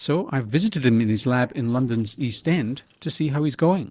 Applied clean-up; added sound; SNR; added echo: neural separator model SepFormer DNS4.